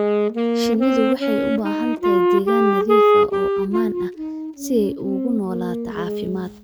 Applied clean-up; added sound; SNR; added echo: none; Wind instrument, woodwind instrument; -5 dB; none.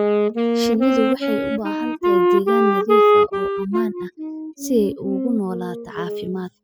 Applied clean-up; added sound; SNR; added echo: classical method spectral subtraction.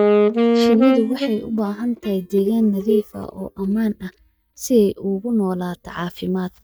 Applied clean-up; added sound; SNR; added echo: neural mask model DeepFilterNet 3.